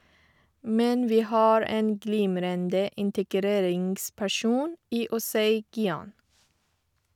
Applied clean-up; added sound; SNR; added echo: none; none; none; none.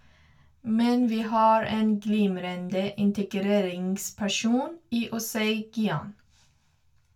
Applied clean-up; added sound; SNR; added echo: none; none; none; reverberation time 0.2 s.